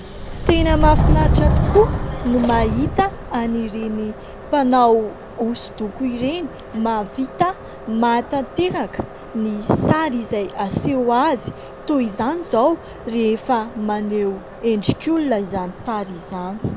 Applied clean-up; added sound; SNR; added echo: none; Subway, metro, underground; 5 dB; none.